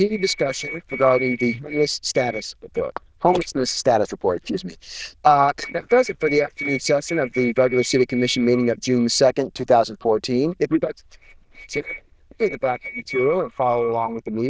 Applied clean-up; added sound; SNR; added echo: neural diffusion model UNIVERSE++.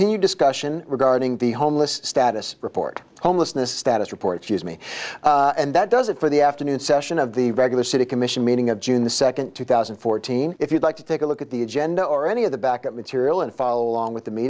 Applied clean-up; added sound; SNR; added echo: none; none; none; none.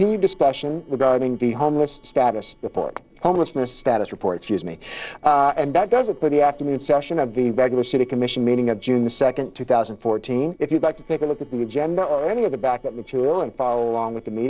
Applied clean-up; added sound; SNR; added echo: neural separator model SepFormer DNS4.